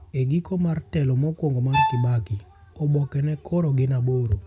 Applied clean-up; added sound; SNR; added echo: none; Bowed string instrument; 5 dB; none.